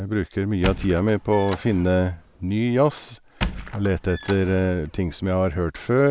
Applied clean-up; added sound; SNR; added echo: none; Squeak; 12 dB; none.